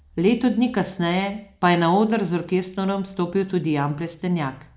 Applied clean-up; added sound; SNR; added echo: none; none; none; none.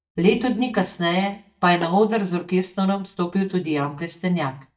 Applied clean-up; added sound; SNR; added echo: neural mask model DeepFilterNet 3.